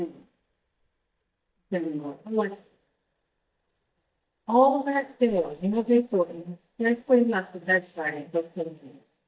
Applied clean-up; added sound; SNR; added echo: neural mask model DeepFilterNet 3.